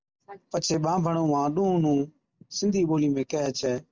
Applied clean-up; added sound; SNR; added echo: none; none; none; none.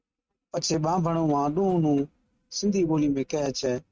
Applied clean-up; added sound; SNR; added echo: neural mask model RNNoise.